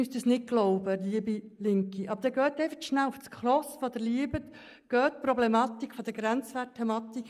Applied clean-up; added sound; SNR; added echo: neural mask model Resemble Enhance denoiser.